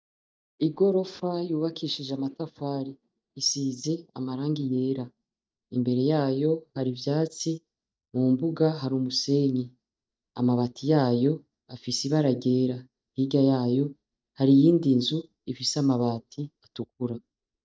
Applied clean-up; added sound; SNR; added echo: neural mask model DeepFilterNet 3.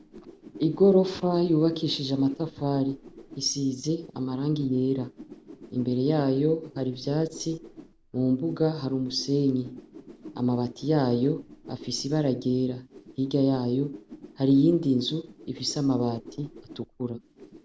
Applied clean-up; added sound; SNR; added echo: none; Whoosh, swoosh, swish; 20 dB; none.